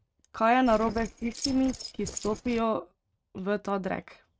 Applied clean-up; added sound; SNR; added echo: neural mask model RNNoise.